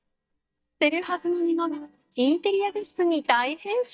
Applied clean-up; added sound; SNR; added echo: neural mask model DeepFilterNet 3.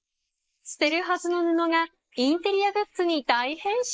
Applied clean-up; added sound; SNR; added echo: neural mask model Resemble Enhance denoiser.